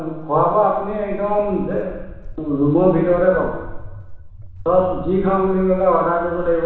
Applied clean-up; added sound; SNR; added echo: none; Walk, footsteps; 13 dB; reverberation time 1.1 s.